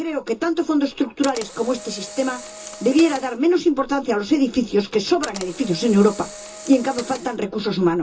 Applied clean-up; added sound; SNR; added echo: none; Camera; 17 dB; reverberation time 0.2 s.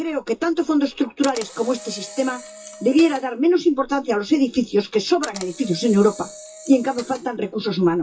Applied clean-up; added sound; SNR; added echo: classical method WPE with log-MMSE.